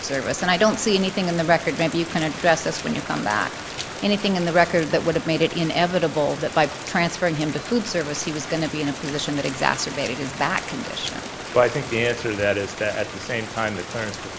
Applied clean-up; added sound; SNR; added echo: none; Rain; 10 dB; none.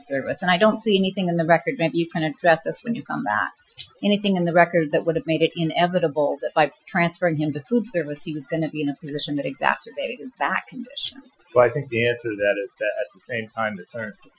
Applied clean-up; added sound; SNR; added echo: classical method Wiener filter.